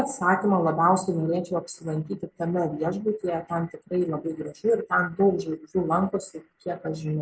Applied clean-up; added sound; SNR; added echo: none; none; none; none.